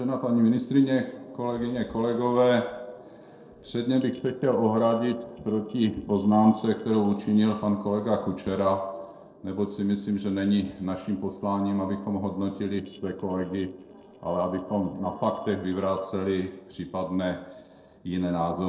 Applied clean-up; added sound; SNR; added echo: neural separator model SepFormer DNS4.